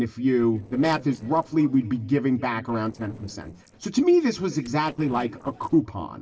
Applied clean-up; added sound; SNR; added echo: neural separator model SepFormer DNS4.